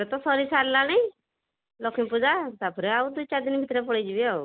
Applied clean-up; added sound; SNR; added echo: none; none; none; none.